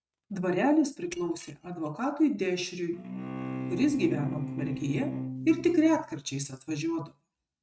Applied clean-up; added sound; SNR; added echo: neural mask model RNNoise.